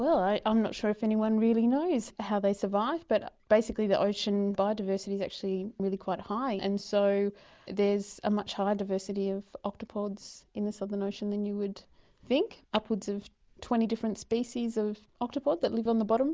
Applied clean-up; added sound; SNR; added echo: neural mask model Resemble Enhance denoiser.